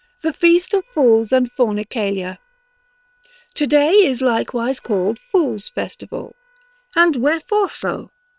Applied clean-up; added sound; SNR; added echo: neural separator model SepFormer WHAM!.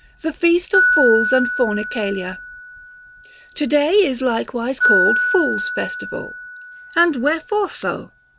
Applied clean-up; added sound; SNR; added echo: none; Glockenspiel; 3 dB; none.